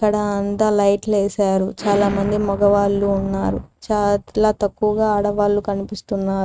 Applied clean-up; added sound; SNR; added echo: neural mask model RNNoise.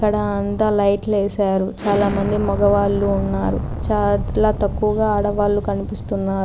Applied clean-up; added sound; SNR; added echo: none; Explosion; 7 dB; none.